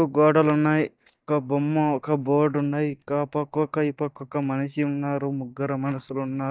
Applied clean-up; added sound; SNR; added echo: neural mask model DeepFilterNet 3.